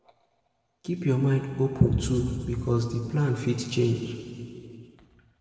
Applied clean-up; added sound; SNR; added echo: none; none; none; reverberation time 2.4 s.